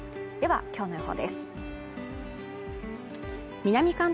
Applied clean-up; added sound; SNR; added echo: none; none; none; none.